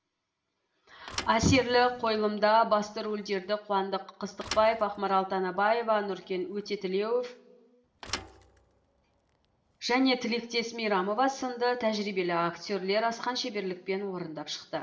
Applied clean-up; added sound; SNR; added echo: none; Thump, thud; 17 dB; reverberation time 1.2 s.